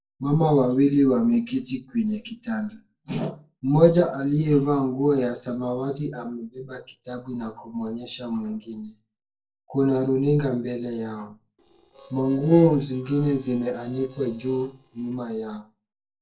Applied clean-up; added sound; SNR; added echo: neural separator model SepFormer DNS4.